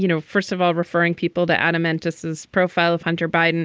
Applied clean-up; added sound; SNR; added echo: none; none; none; none.